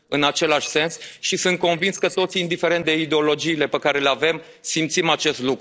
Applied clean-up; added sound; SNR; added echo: neural separator model SepFormer DNS4.